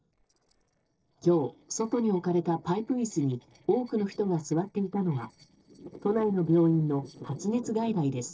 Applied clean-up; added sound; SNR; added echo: neural separator model SepFormer DNS4.